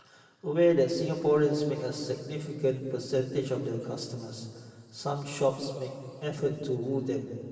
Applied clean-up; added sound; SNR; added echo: none; none; none; reverberation time 2.6 s.